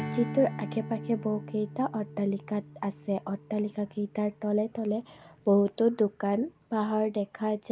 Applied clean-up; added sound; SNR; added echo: none; Strum; 14 dB; none.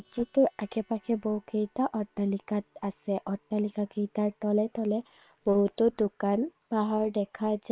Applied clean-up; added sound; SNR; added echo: neural separator model SepFormer WHAM!.